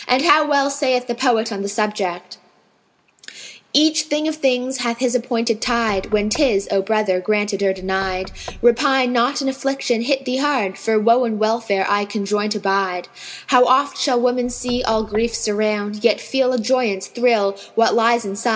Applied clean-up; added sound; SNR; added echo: none; Knock / Wood; 18 dB; none.